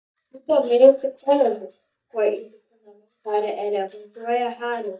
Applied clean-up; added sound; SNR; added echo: neural mask model DeepFilterNet 3.